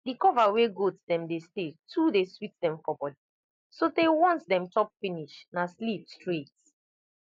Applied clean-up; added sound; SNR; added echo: neural mask model Resemble Enhance denoiser.